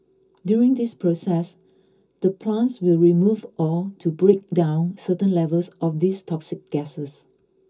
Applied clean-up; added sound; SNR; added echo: none; none; none; reverberation time 0.2 s.